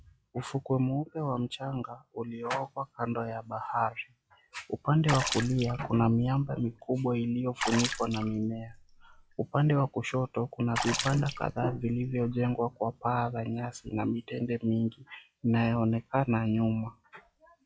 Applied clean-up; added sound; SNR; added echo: classical method log-MMSE.